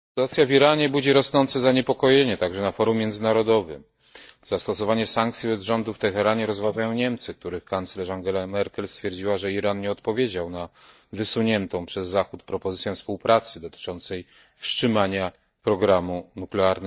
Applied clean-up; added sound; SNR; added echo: neural mask model DeepFilterNet 3.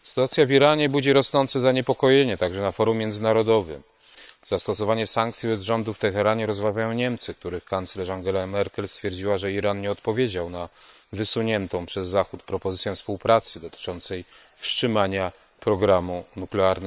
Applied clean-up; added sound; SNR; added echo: neural separator model SepFormer WHAM!.